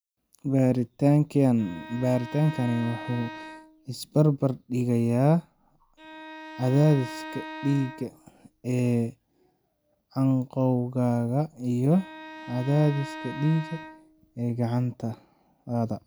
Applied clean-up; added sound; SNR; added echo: none; Bowed string instrument; 15 dB; none.